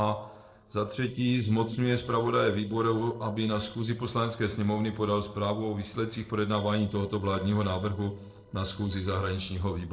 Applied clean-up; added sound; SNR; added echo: neural separator model SepFormer DNS4.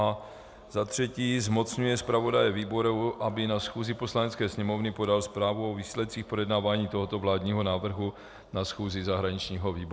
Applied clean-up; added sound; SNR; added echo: none; none; none; none.